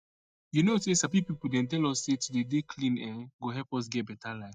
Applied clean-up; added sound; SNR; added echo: neural mask model DeepFilterNet 3.